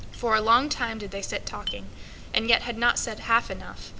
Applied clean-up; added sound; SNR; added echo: none; Chink, clink; 19 dB; none.